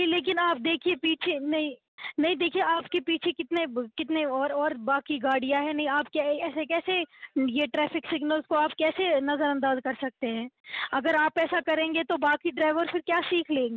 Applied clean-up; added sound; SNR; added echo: none; none; none; none.